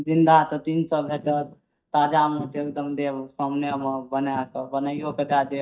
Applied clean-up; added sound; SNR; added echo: neural mask model DeepFilterNet 3.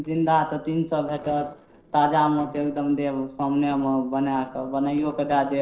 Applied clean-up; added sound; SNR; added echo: neural separator model SepFormer DNS4.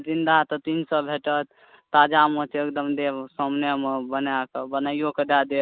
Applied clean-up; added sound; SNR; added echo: none; none; none; none.